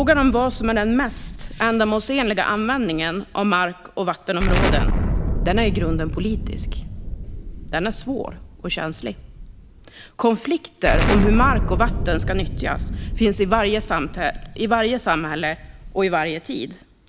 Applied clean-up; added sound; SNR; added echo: none; Explosion; 3 dB; none.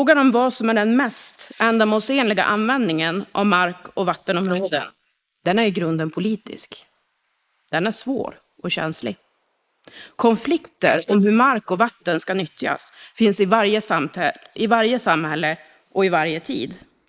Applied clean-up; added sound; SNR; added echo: neural mask model Resemble Enhance denoiser.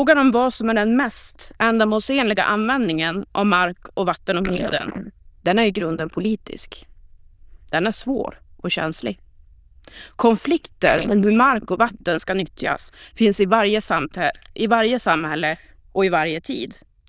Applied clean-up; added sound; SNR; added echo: neural diffusion model UNIVERSE++.